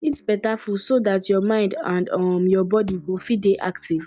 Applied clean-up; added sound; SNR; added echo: neural mask model DeepFilterNet 3.